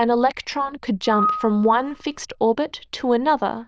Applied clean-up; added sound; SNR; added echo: neural diffusion model UNIVERSE++.